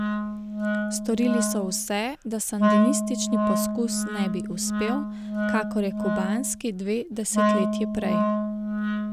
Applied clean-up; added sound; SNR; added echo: none; Wind instrument, woodwind instrument; -2 dB; none.